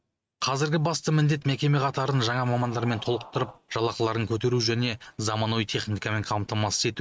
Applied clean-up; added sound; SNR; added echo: neural mask model RNNoise.